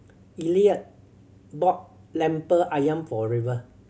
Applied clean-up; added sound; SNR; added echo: none; none; none; none.